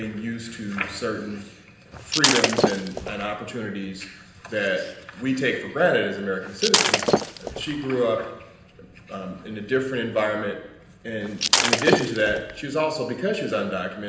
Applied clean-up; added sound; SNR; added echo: none; Shatter; -3 dB; reverberation time 0.9 s.